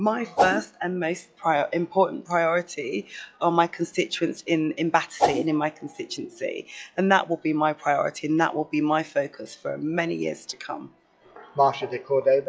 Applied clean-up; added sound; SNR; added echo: classical method log-MMSE.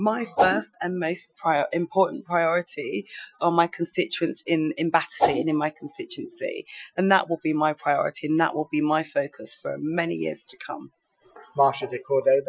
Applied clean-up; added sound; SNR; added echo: classical method Wiener filter.